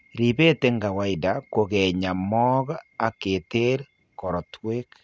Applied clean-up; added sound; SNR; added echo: none; none; none; none.